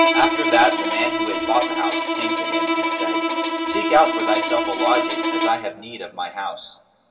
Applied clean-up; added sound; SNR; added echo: none; Bowed string instrument; -1 dB; reverberation time 2.2 s.